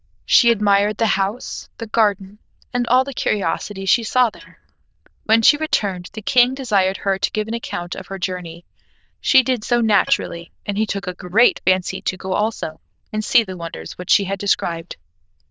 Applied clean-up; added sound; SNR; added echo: neural diffusion model UNIVERSE++.